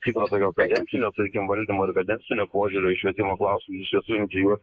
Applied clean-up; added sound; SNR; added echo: neural mask model Resemble Enhance denoiser.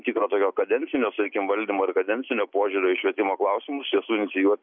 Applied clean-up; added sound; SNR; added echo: none; none; none; none.